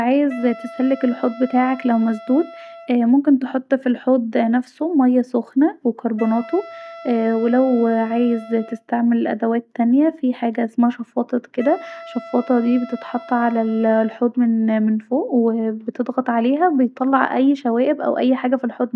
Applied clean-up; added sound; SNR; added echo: none; Wind instrument, woodwind instrument; 19 dB; none.